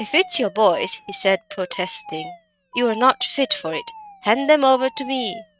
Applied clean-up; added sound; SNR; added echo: neural mask model RNNoise.